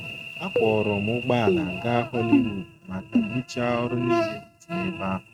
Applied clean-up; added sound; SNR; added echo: neural mask model RNNoise.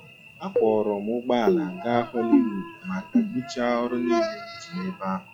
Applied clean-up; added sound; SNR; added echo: classical method log-MMSE.